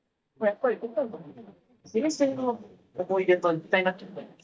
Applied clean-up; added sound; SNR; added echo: neural mask model DeepFilterNet 3.